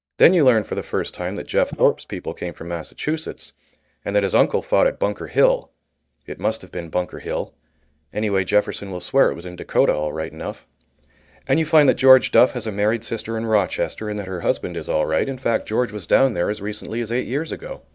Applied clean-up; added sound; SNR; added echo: neural mask model DeepFilterNet 3.